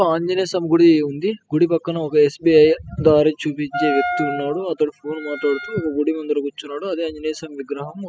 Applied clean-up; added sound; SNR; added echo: classical method spectral subtraction.